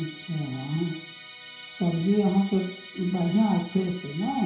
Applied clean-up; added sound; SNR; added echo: none; Musical instrument; 17 dB; reverberation time 0.6 s.